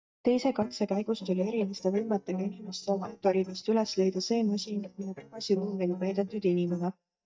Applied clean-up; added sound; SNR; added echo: neural mask model DeepFilterNet 3.